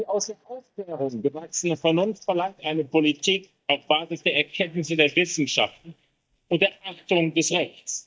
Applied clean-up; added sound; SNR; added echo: neural mask model DeepFilterNet 3.